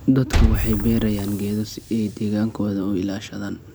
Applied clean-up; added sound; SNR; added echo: none; Liquid; 3 dB; none.